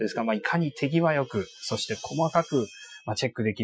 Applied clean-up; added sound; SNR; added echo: classical method Wiener filter.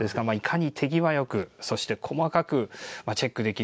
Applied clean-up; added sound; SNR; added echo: none; none; none; none.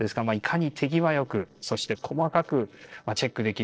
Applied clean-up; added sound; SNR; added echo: neural separator model SepFormer DNS4.